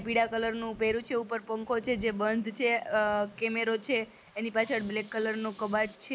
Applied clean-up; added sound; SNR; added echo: none; Hiss; 19 dB; none.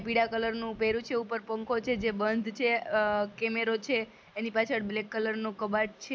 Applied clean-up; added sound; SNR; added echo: none; none; none; none.